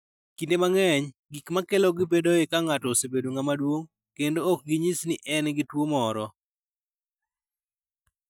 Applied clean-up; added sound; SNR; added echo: neural mask model DeepFilterNet 3.